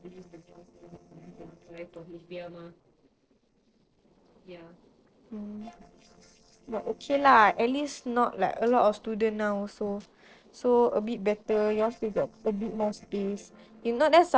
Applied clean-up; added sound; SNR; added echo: neural separator model SepFormer DNS4.